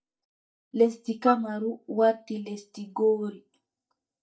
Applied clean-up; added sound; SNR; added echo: neural mask model DeepFilterNet 3.